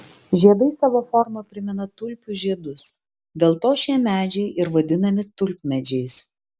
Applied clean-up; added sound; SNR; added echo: none; none; none; none.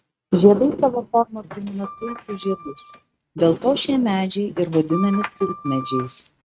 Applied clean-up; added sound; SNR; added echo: neural mask model RNNoise.